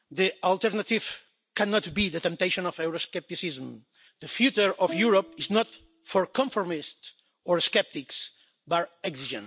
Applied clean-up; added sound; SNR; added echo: none; Bowed string instrument; 15 dB; none.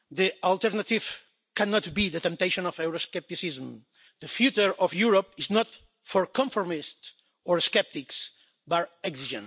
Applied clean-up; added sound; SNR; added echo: none; none; none; none.